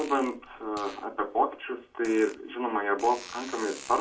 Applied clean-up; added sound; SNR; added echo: none; Fart; 18 dB; reverberation time 0.2 s.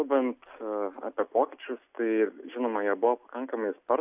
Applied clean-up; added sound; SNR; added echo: none; none; none; none.